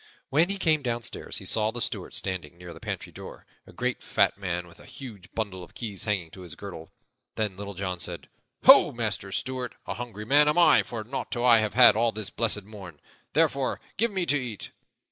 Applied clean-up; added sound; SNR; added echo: none; none; none; none.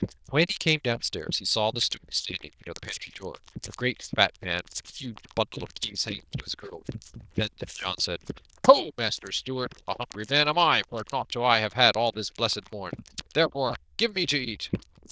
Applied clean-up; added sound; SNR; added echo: neural diffusion model UNIVERSE++.